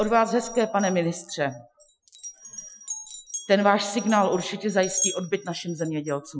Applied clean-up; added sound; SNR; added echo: classical method Wiener filter.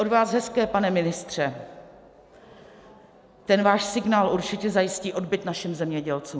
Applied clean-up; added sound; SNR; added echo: none; none; none; none.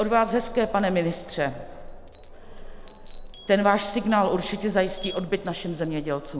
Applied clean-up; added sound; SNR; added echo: none; Glass; 10 dB; none.